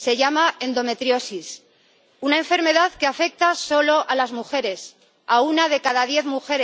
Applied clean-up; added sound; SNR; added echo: none; none; none; none.